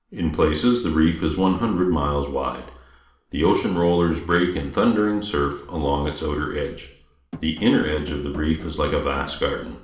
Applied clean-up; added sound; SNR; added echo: none; Drum; 16 dB; reverberation time 0.6 s.